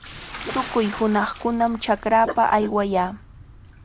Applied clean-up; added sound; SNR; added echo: none; Bathtub (filling or washing) / Splash, splatter + Dog; 13 dB; none.